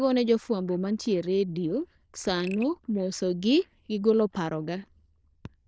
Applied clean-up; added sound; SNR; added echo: neural diffusion model UNIVERSE++.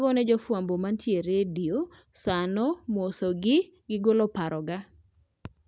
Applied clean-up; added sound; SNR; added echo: none; none; none; none.